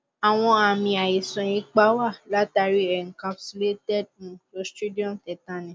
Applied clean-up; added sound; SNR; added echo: none; none; none; none.